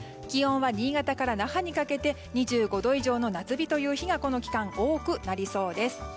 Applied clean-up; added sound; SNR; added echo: none; none; none; none.